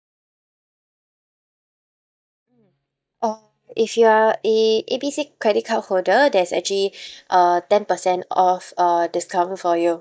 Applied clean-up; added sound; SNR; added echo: neural mask model DeepFilterNet 3.